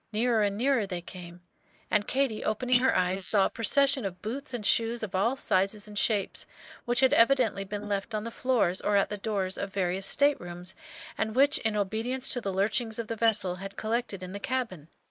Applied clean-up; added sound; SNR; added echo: neural mask model Resemble Enhance denoiser.